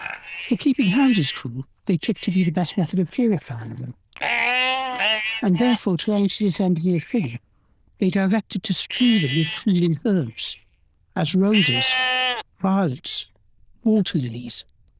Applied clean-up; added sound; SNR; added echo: neural diffusion model UNIVERSE++.